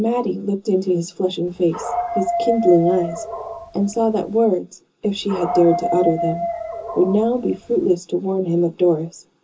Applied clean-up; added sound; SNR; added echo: none; Dog; 6 dB; reverberation time 0.2 s.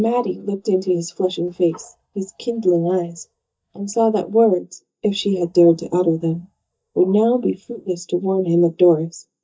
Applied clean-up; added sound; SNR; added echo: neural mask model DeepFilterNet 3.